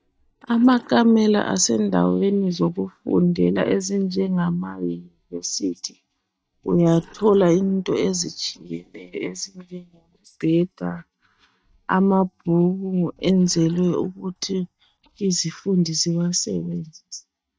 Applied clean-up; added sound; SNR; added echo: neural mask model DeepFilterNet 3.